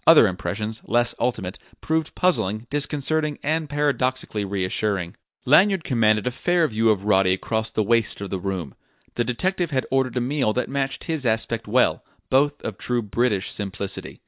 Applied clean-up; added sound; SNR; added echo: none; none; none; none.